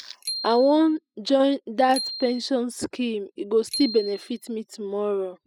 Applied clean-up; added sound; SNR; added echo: classical method spectral subtraction.